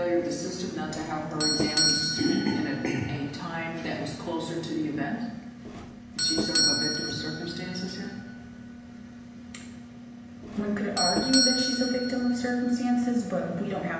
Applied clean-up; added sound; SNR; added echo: none; Doorbell; 3 dB; reverberation time 0.8 s.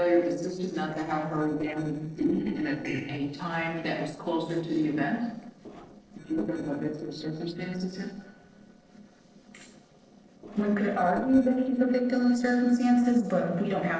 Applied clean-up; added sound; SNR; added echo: neural separator model SepFormer DNS4.